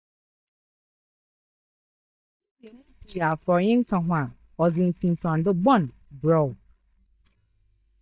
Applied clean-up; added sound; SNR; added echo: neural mask model DeepFilterNet 3.